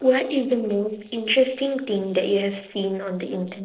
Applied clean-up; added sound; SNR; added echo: neural separator model SepFormer DNS4.